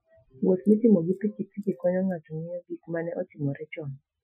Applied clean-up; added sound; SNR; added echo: classical method Wiener filter.